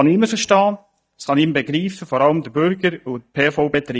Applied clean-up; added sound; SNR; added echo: neural mask model DeepFilterNet 3.